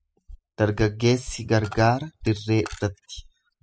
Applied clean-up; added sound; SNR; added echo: classical method spectral subtraction.